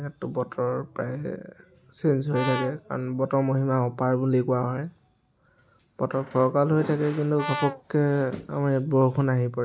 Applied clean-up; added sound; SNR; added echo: none; Brass instrument; 9 dB; none.